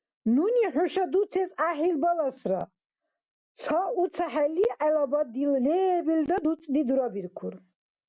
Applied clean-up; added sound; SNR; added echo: none; none; none; none.